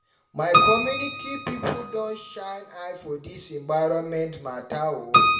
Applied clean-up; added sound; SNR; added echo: none; Keyboard (musical); -4 dB; reverberation time 0.6 s.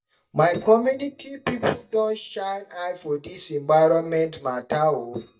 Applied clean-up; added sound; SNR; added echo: neural mask model DeepFilterNet 3.